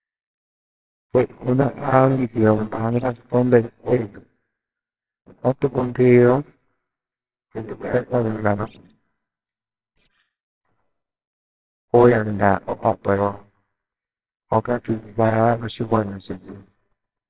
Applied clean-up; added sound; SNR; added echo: neural separator model SepFormer WHAMR!.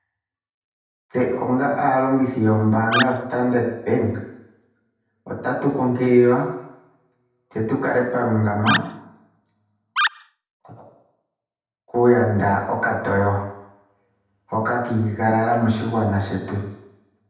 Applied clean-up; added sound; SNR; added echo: none; Animal; 4 dB; reverberation time 0.9 s.